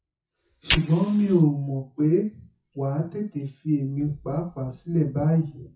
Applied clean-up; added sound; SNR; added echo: classical method WPE with log-MMSE.